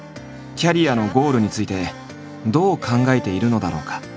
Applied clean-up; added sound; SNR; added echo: none; none; none; none.